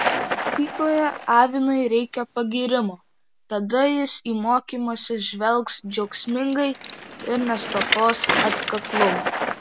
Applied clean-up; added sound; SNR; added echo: none; Bicycle; 5 dB; none.